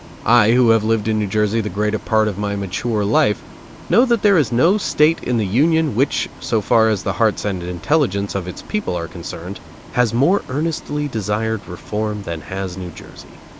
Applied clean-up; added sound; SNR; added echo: none; Bus; 19 dB; none.